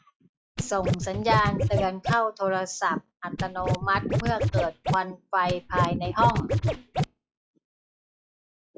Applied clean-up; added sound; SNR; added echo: classical method log-MMSE.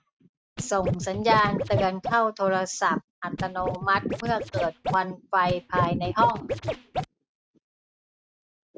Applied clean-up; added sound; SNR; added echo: neural mask model RNNoise.